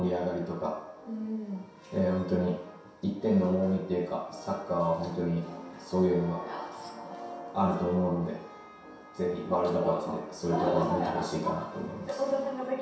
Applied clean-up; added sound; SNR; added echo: none; none; none; reverberation time 0.7 s.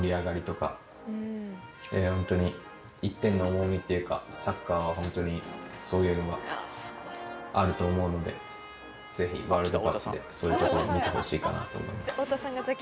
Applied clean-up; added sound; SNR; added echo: none; none; none; none.